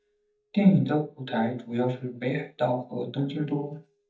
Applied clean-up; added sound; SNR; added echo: neural mask model DeepFilterNet 3.